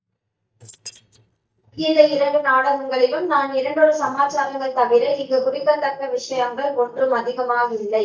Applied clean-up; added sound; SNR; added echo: neural mask model DeepFilterNet 3.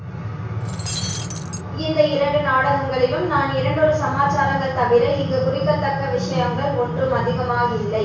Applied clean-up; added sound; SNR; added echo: none; Shatter; 12 dB; reverberation time 0.6 s.